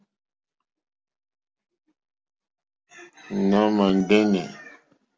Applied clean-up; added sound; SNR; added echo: none; none; none; none.